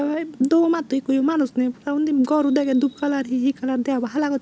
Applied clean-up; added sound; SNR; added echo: none; none; none; none.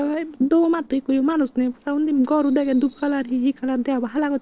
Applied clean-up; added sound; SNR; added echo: neural separator model SepFormer DNS4.